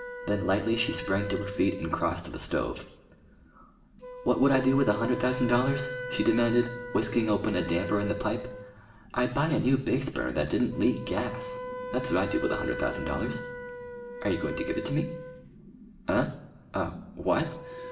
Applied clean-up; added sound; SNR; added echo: none; Wind instrument, woodwind instrument; 10 dB; reverberation time 0.9 s.